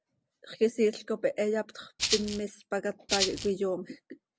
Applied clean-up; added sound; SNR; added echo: none; Rattle (instrument); 0 dB; none.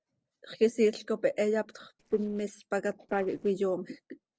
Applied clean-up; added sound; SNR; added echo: neural separator model SepFormer DNS4.